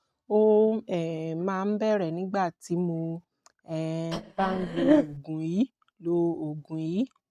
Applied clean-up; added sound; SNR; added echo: neural mask model RNNoise.